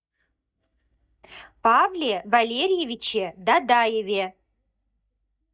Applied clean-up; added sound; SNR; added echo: neural mask model DeepFilterNet 3.